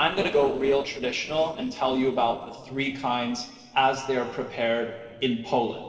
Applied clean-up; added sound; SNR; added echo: neural separator model SepFormer DNS4.